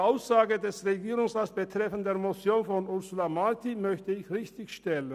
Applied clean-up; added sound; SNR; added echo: none; none; none; none.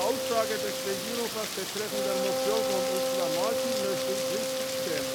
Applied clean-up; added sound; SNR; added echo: none; Wind instrument, woodwind instrument + Rain; -4 dB; none.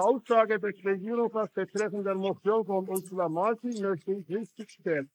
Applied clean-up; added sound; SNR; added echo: neural mask model Resemble Enhance denoiser.